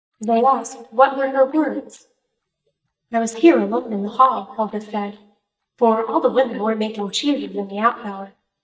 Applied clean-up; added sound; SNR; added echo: neural mask model DeepFilterNet 3.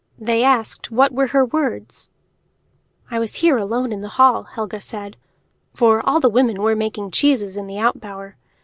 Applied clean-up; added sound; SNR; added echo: none; none; none; none.